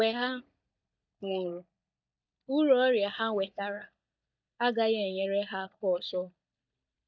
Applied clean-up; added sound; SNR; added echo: neural mask model DeepFilterNet 3.